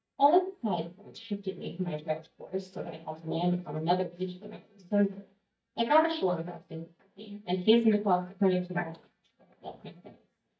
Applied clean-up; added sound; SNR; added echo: neural mask model DeepFilterNet 3.